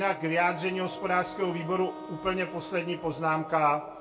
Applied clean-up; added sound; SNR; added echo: none; Wind instrument, woodwind instrument; 14 dB; reverberation time 0.2 s.